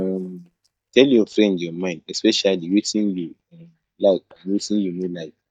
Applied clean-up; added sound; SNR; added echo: neural mask model DeepFilterNet 3.